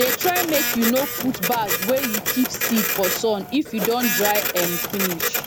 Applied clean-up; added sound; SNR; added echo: none; Printer; 1 dB; none.